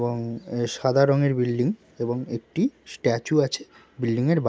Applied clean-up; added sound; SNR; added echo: none; none; none; none.